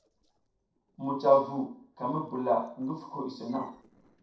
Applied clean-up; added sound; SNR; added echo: neural separator model SepFormer DNS4.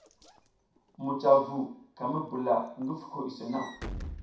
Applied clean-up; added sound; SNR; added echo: none; Walk, footsteps / Slam; 15 dB; reverberation time 0.6 s.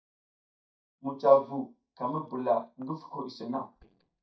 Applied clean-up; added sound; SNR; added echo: neural mask model DeepFilterNet 3.